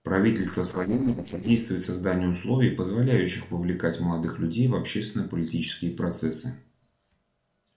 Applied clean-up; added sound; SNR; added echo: neural separator model SepFormer DNS4.